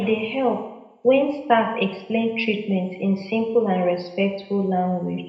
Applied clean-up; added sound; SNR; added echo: none; none; none; reverberation time 0.8 s.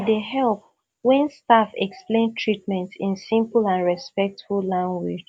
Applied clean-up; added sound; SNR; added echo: none; none; none; none.